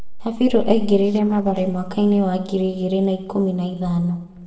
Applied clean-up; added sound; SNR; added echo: neural separator model SepFormer DNS4.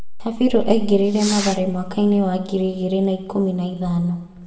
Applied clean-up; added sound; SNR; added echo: none; Fireworks; 15 dB; reverberation time 1.1 s.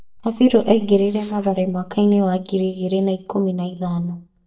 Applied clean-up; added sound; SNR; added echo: neural mask model DeepFilterNet 3.